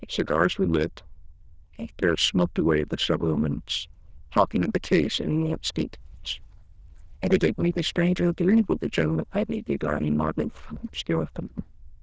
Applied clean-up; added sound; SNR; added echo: neural diffusion model UNIVERSE++.